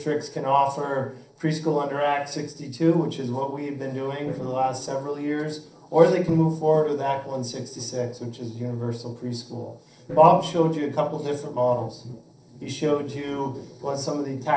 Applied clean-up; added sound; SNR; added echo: neural separator model SepFormer DNS4.